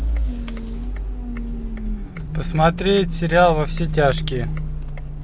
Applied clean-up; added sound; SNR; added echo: none; none; none; none.